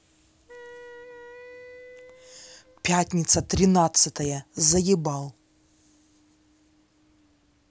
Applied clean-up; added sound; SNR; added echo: none; Wind instrument, woodwind instrument; 19 dB; none.